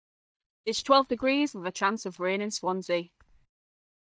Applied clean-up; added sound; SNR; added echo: neural mask model DeepFilterNet 3.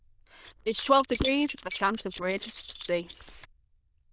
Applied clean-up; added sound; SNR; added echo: neural diffusion model UNIVERSE++.